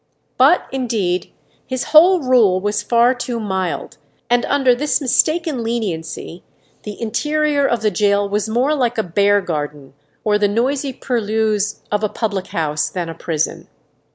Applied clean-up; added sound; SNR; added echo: none; none; none; none.